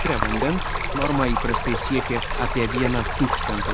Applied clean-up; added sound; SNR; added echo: none; Stream; 0 dB; none.